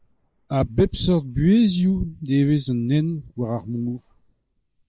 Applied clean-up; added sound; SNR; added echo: neural mask model Resemble Enhance denoiser.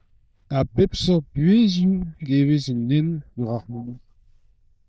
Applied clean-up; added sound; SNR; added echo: neural diffusion model UNIVERSE++.